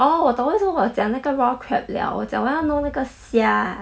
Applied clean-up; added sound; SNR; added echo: none; none; none; none.